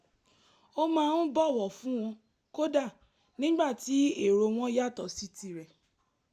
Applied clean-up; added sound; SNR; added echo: none; none; none; none.